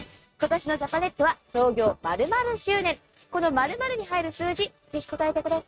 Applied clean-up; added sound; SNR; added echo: neural mask model RNNoise.